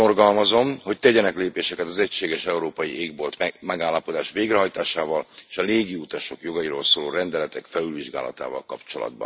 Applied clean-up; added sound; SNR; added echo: none; none; none; none.